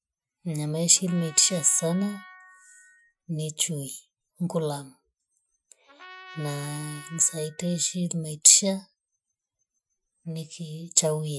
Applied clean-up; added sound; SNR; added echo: classical method Wiener filter.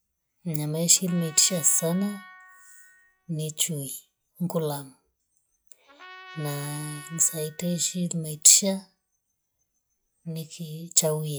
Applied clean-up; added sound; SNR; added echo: classical method log-MMSE.